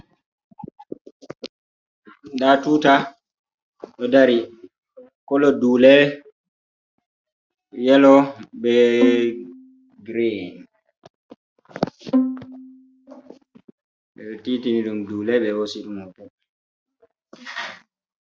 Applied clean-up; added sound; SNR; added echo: neural mask model RNNoise.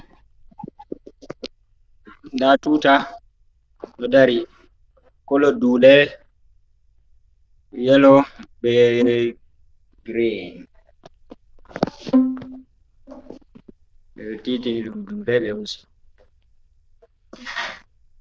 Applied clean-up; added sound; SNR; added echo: neural diffusion model UNIVERSE++.